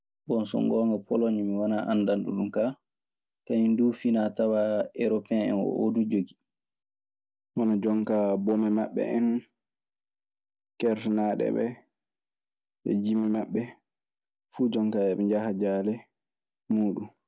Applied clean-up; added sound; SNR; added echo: none; none; none; none.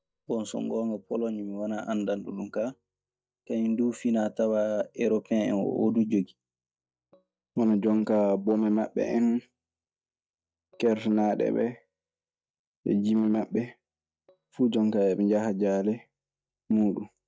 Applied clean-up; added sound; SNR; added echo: neural mask model DeepFilterNet 3.